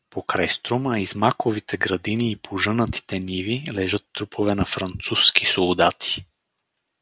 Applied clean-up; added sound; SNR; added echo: none; none; none; none.